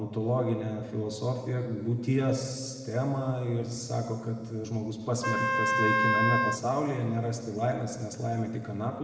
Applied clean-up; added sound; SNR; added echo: none; Wind instrument, woodwind instrument; -3 dB; reverberation time 1.7 s.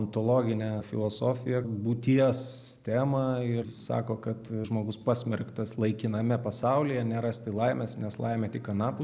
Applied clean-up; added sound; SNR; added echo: none; none; none; none.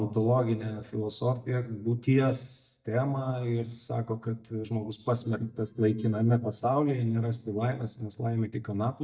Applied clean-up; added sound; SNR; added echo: neural mask model DeepFilterNet 3.